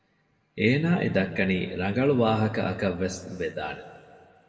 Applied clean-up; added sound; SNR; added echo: none; none; none; reverberation time 1.6 s.